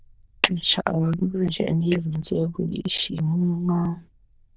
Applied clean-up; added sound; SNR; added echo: neural diffusion model UNIVERSE++.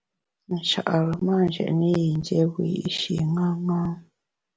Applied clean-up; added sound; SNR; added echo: none; none; none; none.